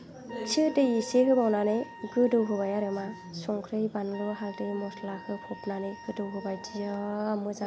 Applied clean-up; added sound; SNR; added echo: none; Trumpet; 17 dB; none.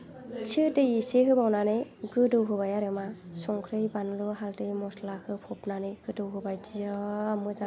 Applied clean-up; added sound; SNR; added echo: none; none; none; none.